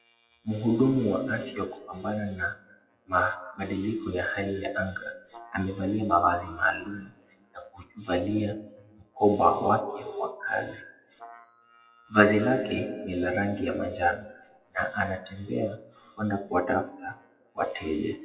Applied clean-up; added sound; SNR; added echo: classical method WPE with log-MMSE.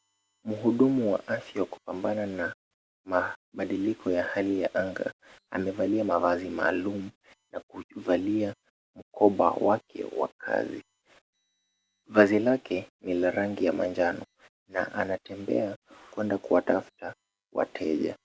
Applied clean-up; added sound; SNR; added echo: none; none; none; none.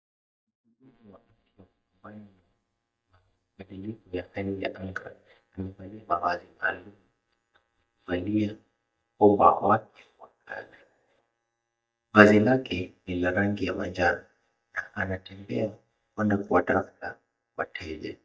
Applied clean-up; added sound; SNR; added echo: neural mask model DeepFilterNet 3.